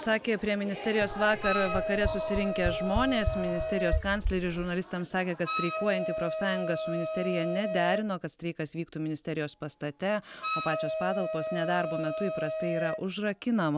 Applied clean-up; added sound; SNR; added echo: none; Wind instrument, woodwind instrument + Run; 3 dB; none.